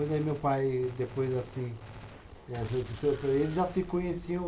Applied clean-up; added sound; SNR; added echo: none; Gunshot, gunfire; 15 dB; reverberation time 0.2 s.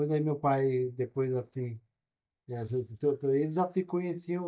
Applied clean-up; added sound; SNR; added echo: neural mask model DeepFilterNet 3.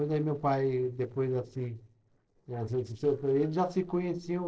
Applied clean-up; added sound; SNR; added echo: neural separator model SepFormer DNS4.